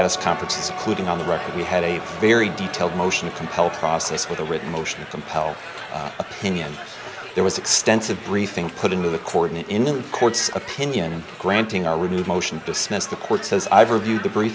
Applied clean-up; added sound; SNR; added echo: none; Crowd; 11 dB; none.